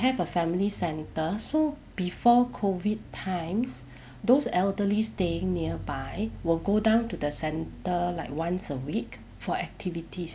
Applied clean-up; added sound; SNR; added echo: none; Bass guitar; 17 dB; none.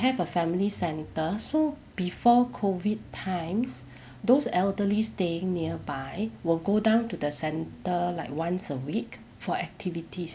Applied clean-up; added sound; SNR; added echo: none; none; none; none.